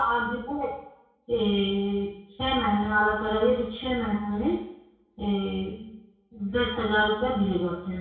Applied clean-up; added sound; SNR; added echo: none; none; none; reverberation time 0.6 s.